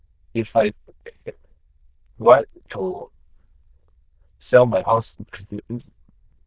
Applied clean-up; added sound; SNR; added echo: neural diffusion model UNIVERSE++.